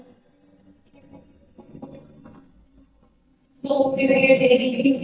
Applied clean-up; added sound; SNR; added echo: neural mask model DeepFilterNet 3.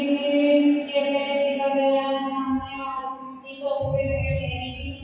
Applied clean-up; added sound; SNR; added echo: classical method WPE with log-MMSE.